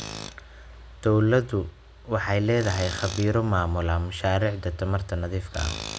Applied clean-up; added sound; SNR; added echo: none; Tools; 16 dB; none.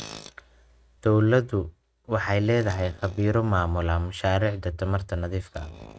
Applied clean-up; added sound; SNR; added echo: neural mask model RNNoise.